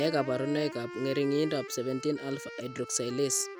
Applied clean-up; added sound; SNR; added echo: none; Wind instrument, woodwind instrument; 11 dB; none.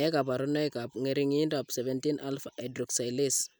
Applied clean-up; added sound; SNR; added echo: none; none; none; none.